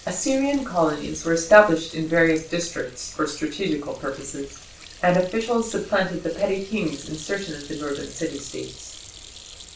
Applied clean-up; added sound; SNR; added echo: none; Sink (filling or washing) / Hands; 20 dB; reverberation time 0.3 s.